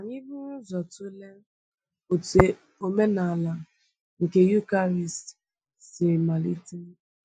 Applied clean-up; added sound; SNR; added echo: classical method Wiener filter.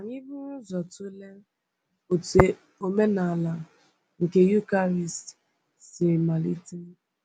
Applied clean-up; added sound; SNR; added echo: none; Tap; 5 dB; none.